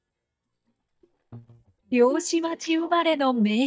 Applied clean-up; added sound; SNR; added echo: neural mask model DeepFilterNet 3.